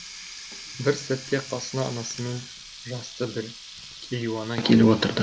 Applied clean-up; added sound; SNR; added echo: none; Water tap, faucet; 15 dB; none.